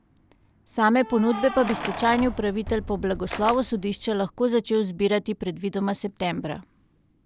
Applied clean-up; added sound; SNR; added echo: none; Camera + Keys jangling; 13 dB; none.